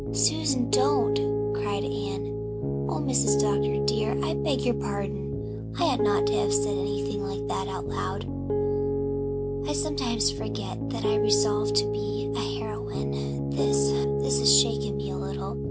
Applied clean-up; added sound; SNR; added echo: none; Piano; -5 dB; none.